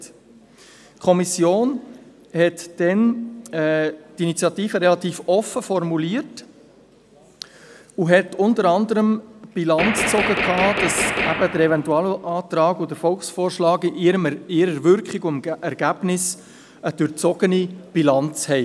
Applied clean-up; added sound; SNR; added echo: none; Gunshot, gunfire; 3 dB; none.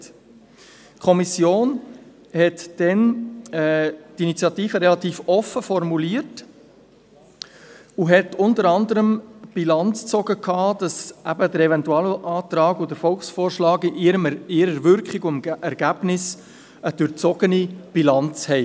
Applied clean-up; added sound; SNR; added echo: none; none; none; none.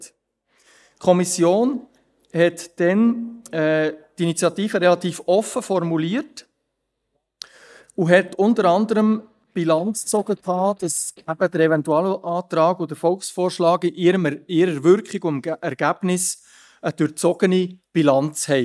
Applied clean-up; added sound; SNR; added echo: neural mask model DeepFilterNet 3.